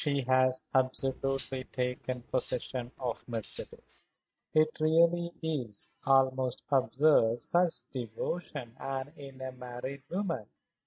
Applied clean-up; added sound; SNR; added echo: neural mask model RNNoise.